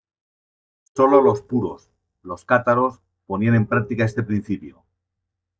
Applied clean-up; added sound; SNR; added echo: neural mask model DeepFilterNet 3.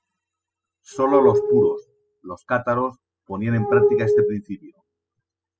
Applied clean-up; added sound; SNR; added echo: classical method spectral subtraction.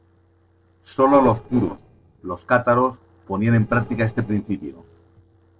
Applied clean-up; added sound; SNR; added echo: neural separator model SepFormer DNS4.